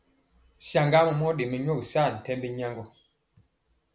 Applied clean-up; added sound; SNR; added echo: none; none; none; none.